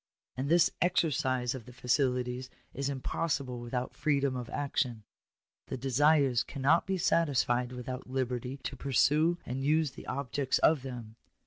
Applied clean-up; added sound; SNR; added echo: none; none; none; none.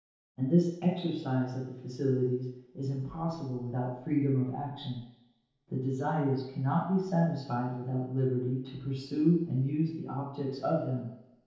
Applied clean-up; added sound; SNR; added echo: none; none; none; reverberation time 0.8 s.